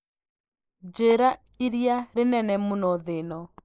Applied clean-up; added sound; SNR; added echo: neural mask model Resemble Enhance denoiser.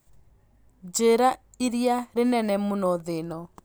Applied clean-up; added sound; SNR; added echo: none; none; none; none.